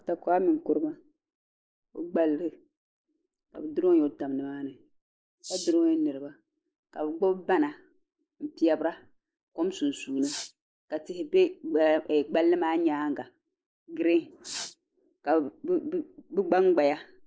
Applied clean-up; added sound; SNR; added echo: neural mask model Resemble Enhance denoiser.